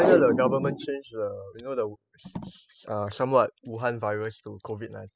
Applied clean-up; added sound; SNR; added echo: classical method spectral subtraction.